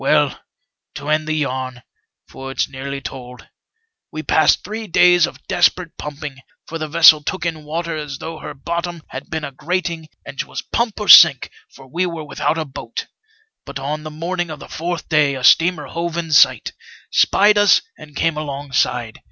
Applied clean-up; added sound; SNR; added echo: none; none; none; none.